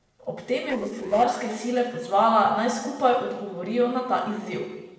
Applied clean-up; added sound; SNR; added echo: neural separator model SepFormer DNS4.